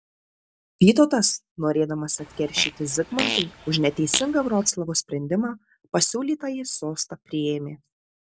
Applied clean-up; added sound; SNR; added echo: none; Fart; 6 dB; none.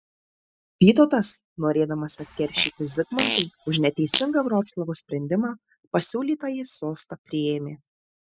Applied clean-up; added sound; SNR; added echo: classical method spectral subtraction.